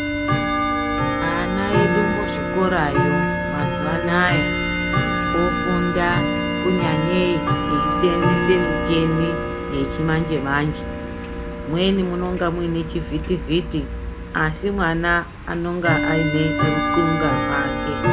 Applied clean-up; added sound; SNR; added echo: none; Tick-tock / Bell; -1 dB; none.